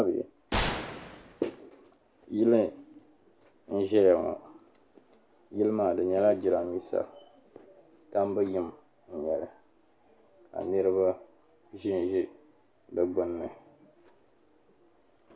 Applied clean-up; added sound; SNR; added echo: none; Gunshot, gunfire; 7 dB; none.